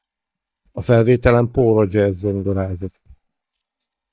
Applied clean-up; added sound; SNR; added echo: neural mask model DeepFilterNet 3.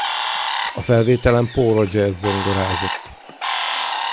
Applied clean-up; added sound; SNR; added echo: none; Bird; 4 dB; none.